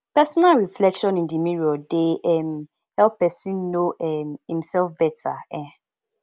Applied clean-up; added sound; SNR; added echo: none; none; none; none.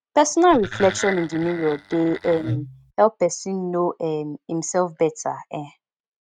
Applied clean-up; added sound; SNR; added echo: neural mask model RNNoise.